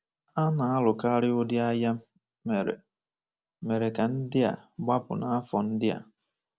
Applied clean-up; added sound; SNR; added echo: none; none; none; none.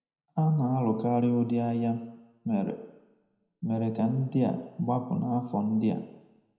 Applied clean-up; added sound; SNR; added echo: none; none; none; reverberation time 0.8 s.